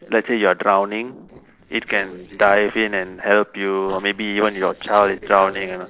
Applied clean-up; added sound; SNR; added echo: neural separator model SepFormer DNS4.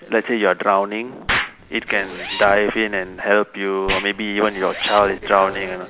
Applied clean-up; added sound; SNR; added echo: none; Explosion + Zipper (clothing); 11 dB; none.